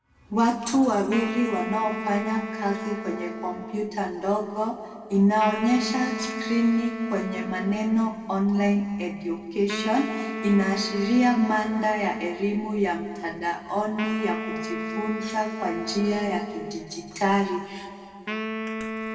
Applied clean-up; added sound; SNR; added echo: none; Wind instrument, woodwind instrument; 9 dB; reverberation time 1.9 s.